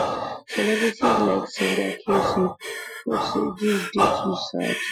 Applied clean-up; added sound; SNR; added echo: classical method Wiener filter.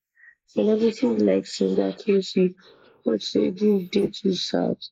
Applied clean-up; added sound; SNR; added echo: neural mask model Resemble Enhance denoiser.